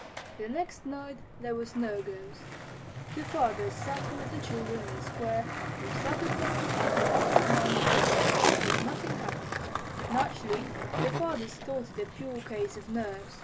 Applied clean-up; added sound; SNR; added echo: none; Skateboard; -4 dB; none.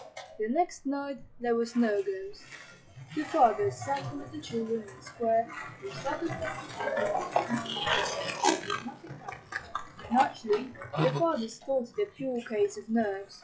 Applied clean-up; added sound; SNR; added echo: classical method log-MMSE.